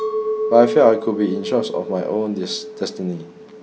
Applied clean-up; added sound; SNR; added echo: none; Chink, clink; 7 dB; none.